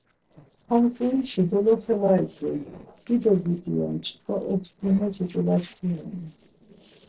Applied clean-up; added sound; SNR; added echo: neural separator model SepFormer DNS4.